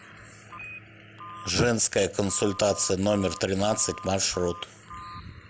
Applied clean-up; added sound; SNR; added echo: none; Telephone; 17 dB; none.